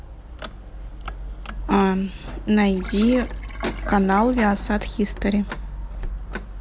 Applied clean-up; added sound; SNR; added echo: none; Car + Sink (filling or washing); 16 dB; none.